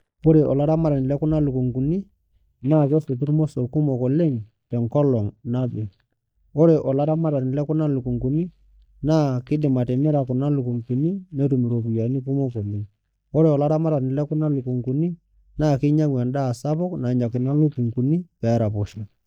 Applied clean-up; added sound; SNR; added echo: neural mask model DeepFilterNet 3.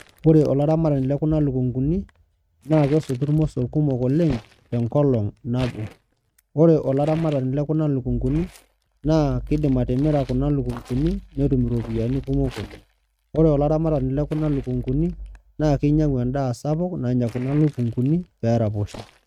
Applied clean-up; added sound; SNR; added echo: neural mask model RNNoise.